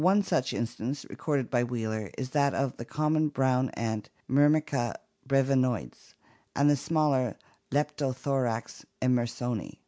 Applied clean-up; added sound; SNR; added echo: none; none; none; none.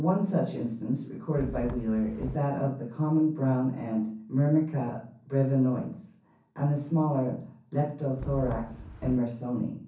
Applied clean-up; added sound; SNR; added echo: none; Wind; 9 dB; reverberation time 0.6 s.